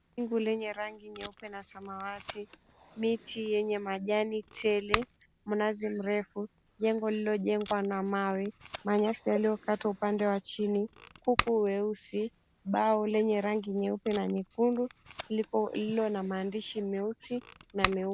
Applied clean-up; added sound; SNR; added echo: none; Packing tape, duct tape; 10 dB; none.